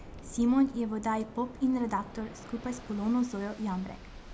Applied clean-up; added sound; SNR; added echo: none; Waves, surf; 15 dB; reverberation time 0.2 s.